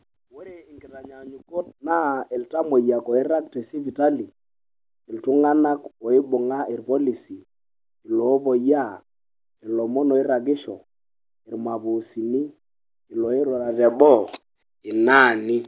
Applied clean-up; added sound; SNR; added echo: none; none; none; none.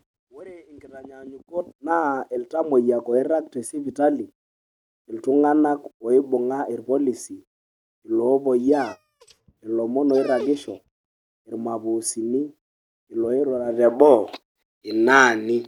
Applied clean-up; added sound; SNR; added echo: neural mask model RNNoise.